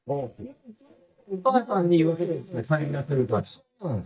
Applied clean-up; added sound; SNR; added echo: neural mask model DeepFilterNet 3.